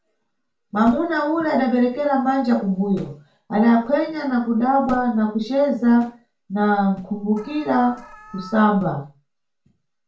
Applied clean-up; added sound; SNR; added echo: none; Alarm; 19 dB; reverberation time 0.3 s.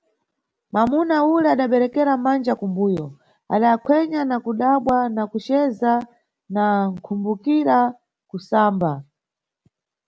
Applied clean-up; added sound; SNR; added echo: none; none; none; none.